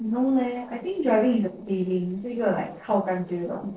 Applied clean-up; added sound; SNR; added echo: neural separator model SepFormer DNS4.